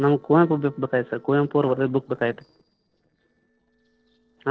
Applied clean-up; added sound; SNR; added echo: neural separator model SepFormer DNS4.